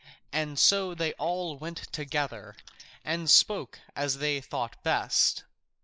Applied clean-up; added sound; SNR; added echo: neural mask model Resemble Enhance denoiser.